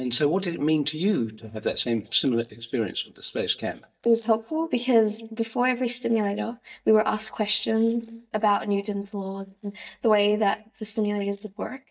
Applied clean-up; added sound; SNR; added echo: neural mask model DeepFilterNet 3.